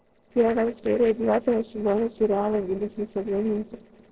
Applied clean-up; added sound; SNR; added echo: neural separator model SepFormer DNS4.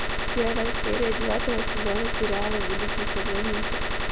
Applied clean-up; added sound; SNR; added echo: none; Gunshot, gunfire; -4 dB; none.